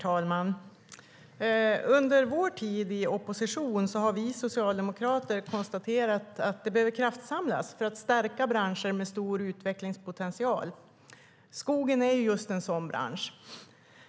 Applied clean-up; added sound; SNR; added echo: none; none; none; none.